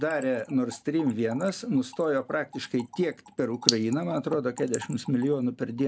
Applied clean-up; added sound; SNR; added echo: none; Trickle, dribble / Splash, splatter; 11 dB; none.